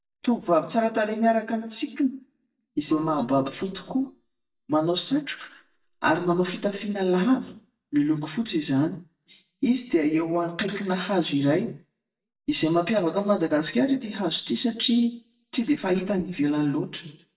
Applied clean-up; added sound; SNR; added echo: neural mask model DeepFilterNet 3.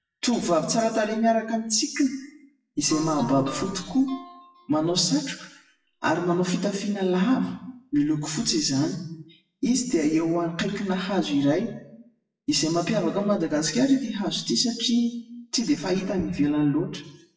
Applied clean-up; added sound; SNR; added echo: classical method WPE with log-MMSE.